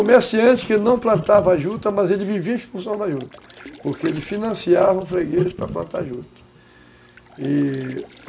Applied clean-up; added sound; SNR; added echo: none; Gurgling; 16 dB; none.